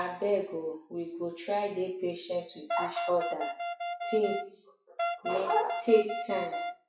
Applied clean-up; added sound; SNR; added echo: classical method WPE with log-MMSE.